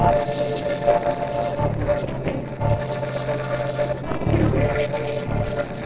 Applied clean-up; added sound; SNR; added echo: neural separator model SepFormer DNS4.